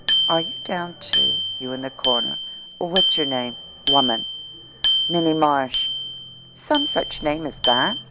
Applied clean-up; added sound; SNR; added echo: none; Bicycle bell; -1 dB; none.